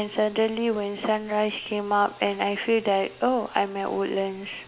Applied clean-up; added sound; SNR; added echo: none; none; none; none.